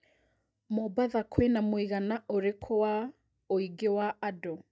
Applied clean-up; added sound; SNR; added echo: neural mask model DeepFilterNet 3.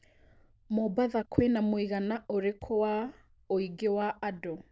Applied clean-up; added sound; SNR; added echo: neural diffusion model UNIVERSE++.